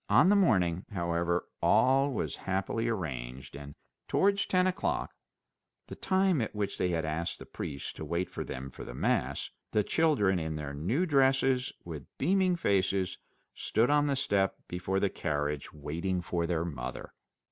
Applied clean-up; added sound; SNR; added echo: none; none; none; none.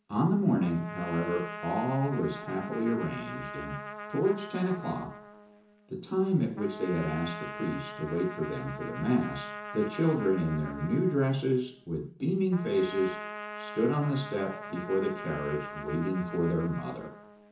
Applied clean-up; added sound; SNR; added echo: none; Trumpet; 11 dB; reverberation time 0.6 s.